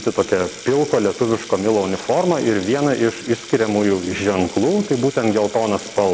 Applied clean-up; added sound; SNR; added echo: none; Sink (filling or washing) / Water tap, faucet; 17 dB; none.